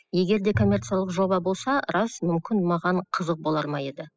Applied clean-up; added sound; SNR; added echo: classical method spectral subtraction.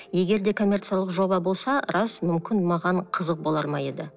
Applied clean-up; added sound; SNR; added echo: none; none; none; none.